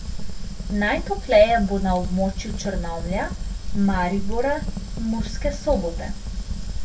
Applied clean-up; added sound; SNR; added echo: none; Fire; 3 dB; reverberation time 0.1 s.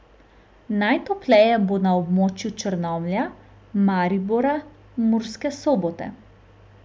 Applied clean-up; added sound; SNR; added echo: none; none; none; none.